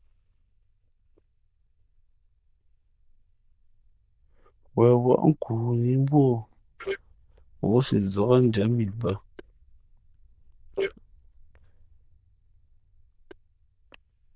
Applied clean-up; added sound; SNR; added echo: neural diffusion model UNIVERSE++.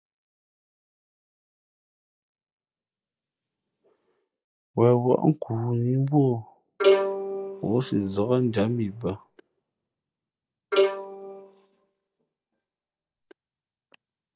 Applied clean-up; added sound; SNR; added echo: neural mask model DeepFilterNet 3.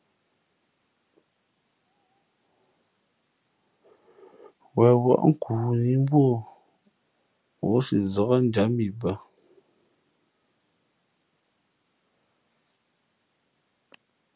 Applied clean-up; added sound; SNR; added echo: none; none; none; none.